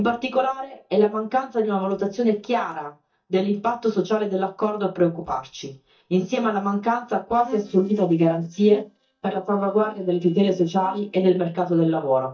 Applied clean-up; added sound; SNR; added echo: neural mask model DeepFilterNet 3.